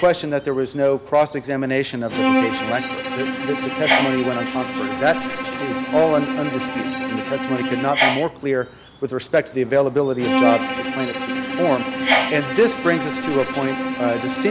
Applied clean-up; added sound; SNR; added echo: none; Sneeze + Bowed string instrument; 2 dB; none.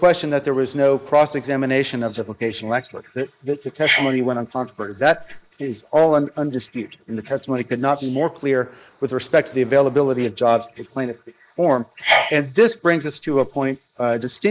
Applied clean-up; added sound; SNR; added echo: neural mask model Resemble Enhance denoiser.